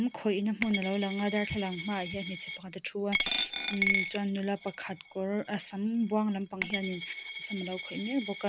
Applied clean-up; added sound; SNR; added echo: none; Coin (dropping); 3 dB; none.